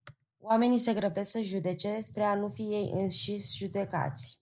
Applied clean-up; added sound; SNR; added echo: neural mask model Resemble Enhance denoiser.